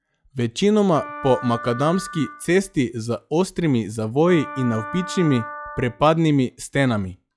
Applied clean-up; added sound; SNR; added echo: classical method log-MMSE.